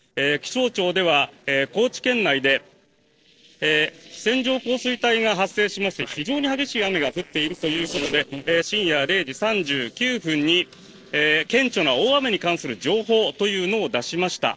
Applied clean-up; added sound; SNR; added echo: neural separator model SepFormer DNS4.